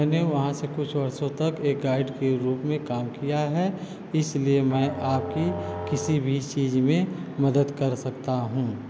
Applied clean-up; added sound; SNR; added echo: none; Musical instrument; 10 dB; none.